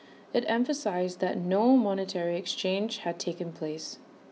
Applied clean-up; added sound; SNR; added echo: none; none; none; none.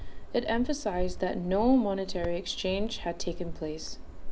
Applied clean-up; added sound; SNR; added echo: none; Cricket; 4 dB; none.